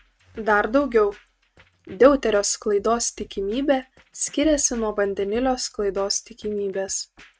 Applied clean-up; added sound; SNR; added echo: neural mask model RNNoise.